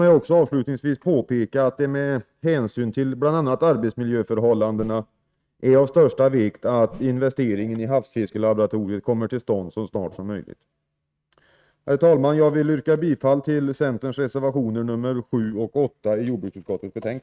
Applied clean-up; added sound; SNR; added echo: neural mask model RNNoise.